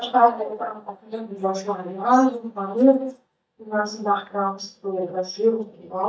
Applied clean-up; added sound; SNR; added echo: neural mask model DeepFilterNet 3.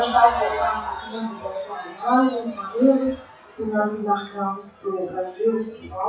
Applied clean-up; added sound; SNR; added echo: classical method WPE with log-MMSE.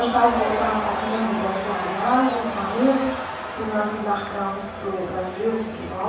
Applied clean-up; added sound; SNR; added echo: none; Crowd / Cheering; 5 dB; reverberation time 0.7 s.